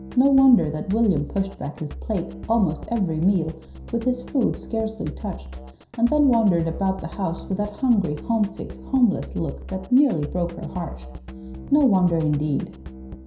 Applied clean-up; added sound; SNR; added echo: none; Drum kit; 13 dB; reverberation time 0.5 s.